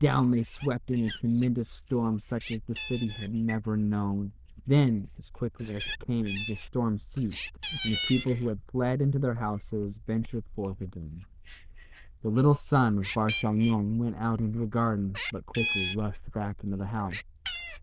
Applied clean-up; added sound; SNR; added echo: neural diffusion model UNIVERSE++.